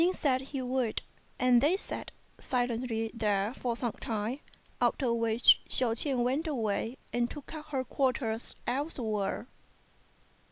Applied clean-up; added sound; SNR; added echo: none; none; none; none.